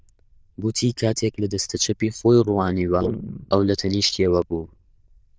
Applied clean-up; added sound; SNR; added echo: neural diffusion model UNIVERSE++.